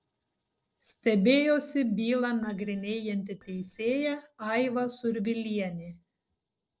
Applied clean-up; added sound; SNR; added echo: neural separator model SepFormer DNS4.